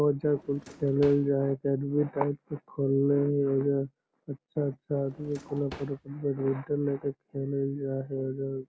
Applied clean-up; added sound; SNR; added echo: none; Drawer open or close; 19 dB; none.